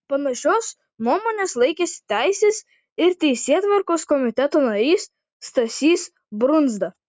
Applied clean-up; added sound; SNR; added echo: none; none; none; none.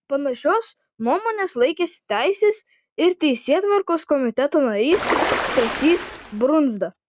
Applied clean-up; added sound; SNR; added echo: none; Ocean; 3 dB; none.